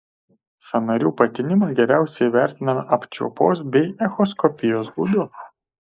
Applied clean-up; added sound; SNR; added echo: neural mask model Resemble Enhance denoiser.